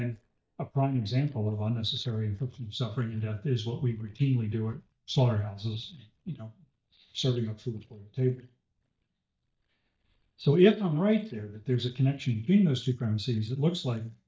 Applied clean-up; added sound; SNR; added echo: neural mask model DeepFilterNet 3.